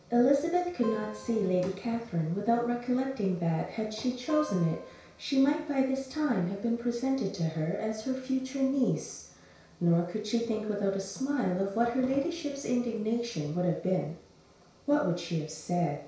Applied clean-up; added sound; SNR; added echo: none; Acoustic guitar; 15 dB; reverberation time 0.6 s.